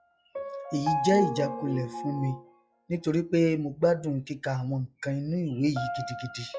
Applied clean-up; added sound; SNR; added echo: classical method log-MMSE.